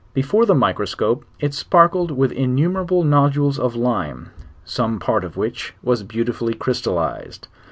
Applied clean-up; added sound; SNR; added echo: none; none; none; none.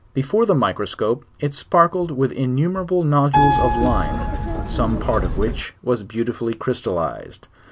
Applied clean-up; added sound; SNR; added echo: none; Keyboard (musical); -1 dB; none.